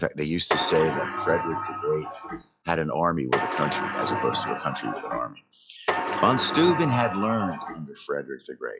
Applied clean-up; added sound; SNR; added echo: classical method log-MMSE.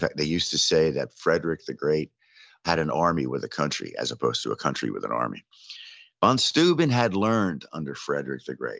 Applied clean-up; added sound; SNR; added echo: none; none; none; none.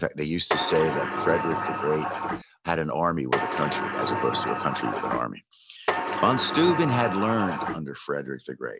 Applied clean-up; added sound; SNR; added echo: none; Sliding door; 2 dB; none.